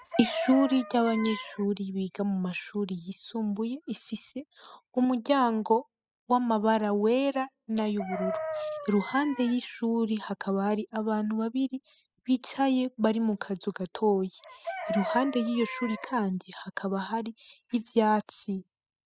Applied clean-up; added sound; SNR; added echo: classical method spectral subtraction.